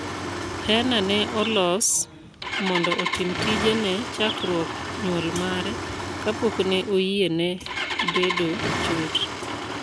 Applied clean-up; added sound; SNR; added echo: none; Engine starting; 4 dB; none.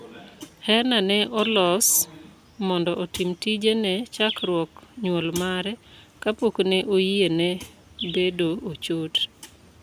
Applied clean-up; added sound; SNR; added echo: none; none; none; none.